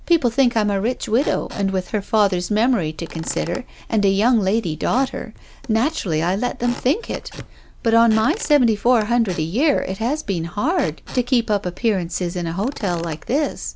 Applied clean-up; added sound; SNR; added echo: none; Squeak / Wood; 20 dB; none.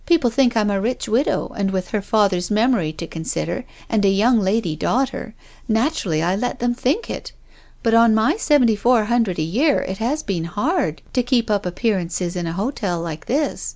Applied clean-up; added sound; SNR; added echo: none; none; none; none.